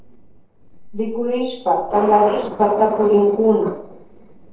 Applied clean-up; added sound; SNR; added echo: neural separator model SepFormer DNS4.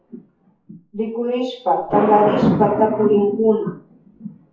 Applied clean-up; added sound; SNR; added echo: classical method WPE with log-MMSE.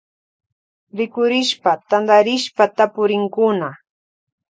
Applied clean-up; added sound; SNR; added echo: none; none; none; none.